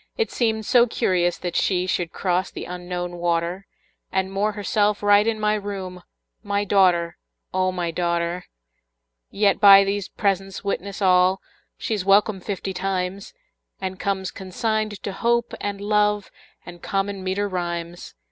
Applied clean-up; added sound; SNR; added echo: none; none; none; none.